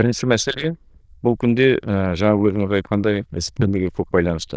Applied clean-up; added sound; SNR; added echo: neural diffusion model UNIVERSE++.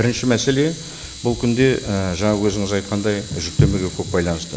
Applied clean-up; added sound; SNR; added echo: none; Camera; 16 dB; none.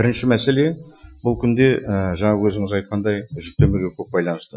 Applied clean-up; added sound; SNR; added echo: classical method Wiener filter.